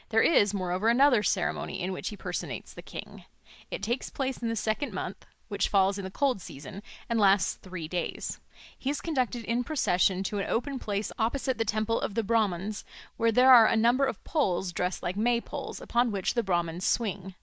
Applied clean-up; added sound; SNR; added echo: neural mask model Resemble Enhance denoiser.